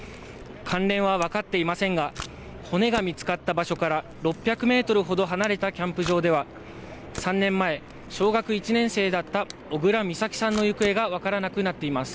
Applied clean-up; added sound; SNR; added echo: none; Camera; 19 dB; none.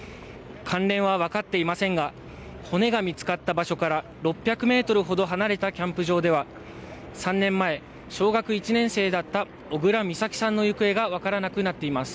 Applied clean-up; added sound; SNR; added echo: none; none; none; none.